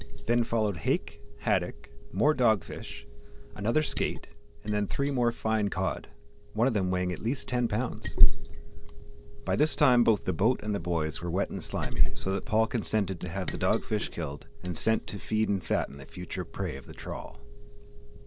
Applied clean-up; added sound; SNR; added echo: none; Liquid; -4 dB; none.